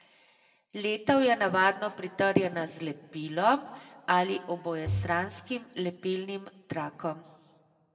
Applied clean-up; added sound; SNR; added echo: none; Bowed string instrument; 6 dB; reverberation time 1.1 s.